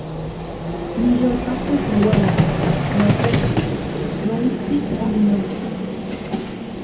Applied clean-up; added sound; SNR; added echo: none; Vehicle; -1 dB; reverberation time 0.3 s.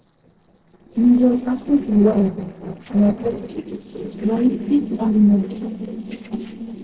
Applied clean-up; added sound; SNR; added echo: neural separator model SepFormer DNS4.